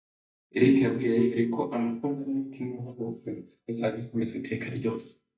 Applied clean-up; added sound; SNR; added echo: neural mask model DeepFilterNet 3.